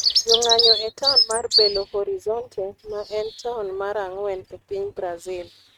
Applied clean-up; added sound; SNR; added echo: neural mask model RNNoise.